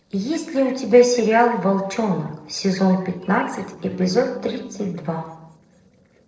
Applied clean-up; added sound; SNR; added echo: neural separator model SepFormer DNS4.